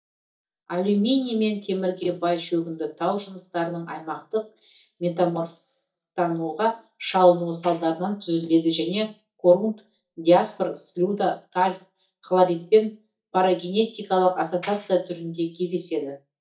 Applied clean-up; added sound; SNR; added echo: neural mask model DeepFilterNet 3.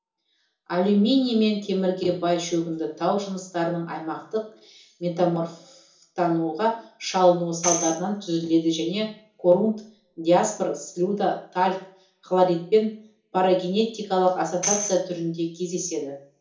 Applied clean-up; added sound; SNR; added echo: none; Tambourine; 8 dB; reverberation time 0.7 s.